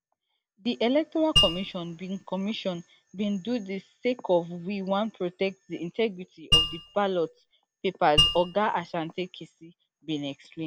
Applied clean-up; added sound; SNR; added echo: none; Mallet percussion; -2 dB; none.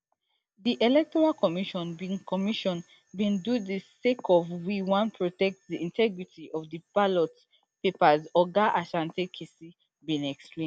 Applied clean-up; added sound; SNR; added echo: none; none; none; none.